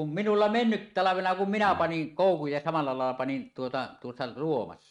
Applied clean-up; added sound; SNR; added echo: neural mask model RNNoise.